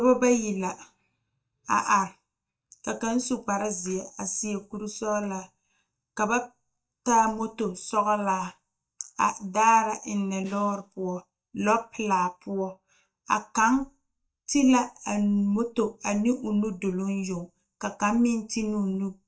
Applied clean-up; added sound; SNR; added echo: neural mask model DeepFilterNet 3.